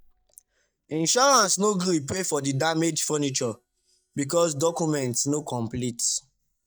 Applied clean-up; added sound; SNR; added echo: neural mask model DeepFilterNet 3.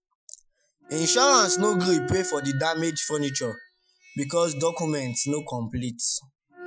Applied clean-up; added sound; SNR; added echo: classical method Wiener filter.